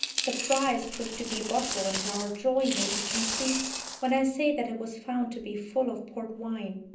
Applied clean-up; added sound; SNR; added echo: none; Coin (dropping); 5 dB; reverberation time 0.6 s.